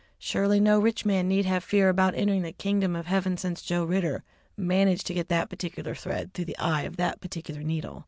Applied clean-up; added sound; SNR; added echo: none; none; none; none.